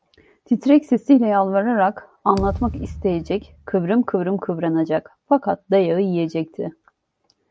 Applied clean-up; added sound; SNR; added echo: none; Thump, thud; 14 dB; none.